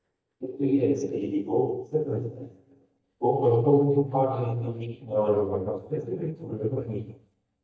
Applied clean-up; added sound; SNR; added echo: neural mask model DeepFilterNet 3.